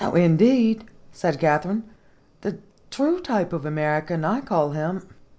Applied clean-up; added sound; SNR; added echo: none; none; none; none.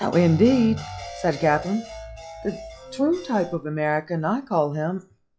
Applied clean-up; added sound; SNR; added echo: classical method log-MMSE.